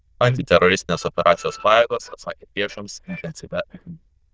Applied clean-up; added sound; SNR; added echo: neural diffusion model UNIVERSE++.